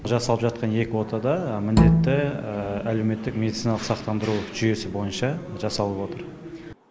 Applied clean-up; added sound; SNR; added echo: none; Bowed string instrument; -3 dB; none.